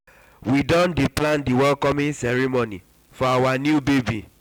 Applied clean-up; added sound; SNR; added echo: none; none; none; none.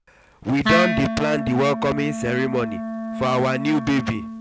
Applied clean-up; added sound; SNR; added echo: none; Wind instrument, woodwind instrument; 4 dB; none.